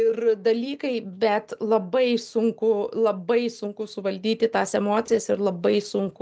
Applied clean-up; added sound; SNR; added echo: none; none; none; none.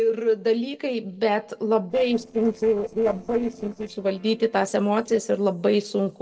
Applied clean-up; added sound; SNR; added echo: neural separator model SepFormer DNS4.